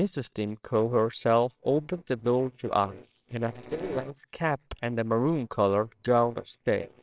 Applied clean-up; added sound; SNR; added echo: neural separator model SepFormer WHAMR!.